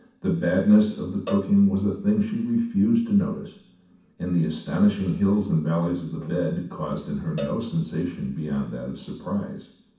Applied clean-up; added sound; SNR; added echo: none; Cowbell; 17 dB; reverberation time 0.6 s.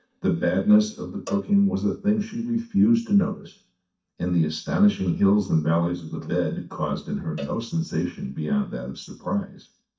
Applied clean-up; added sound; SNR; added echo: neural mask model DeepFilterNet 3.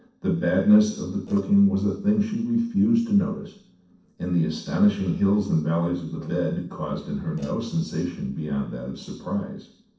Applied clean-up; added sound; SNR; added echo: neural separator model SepFormer DNS4.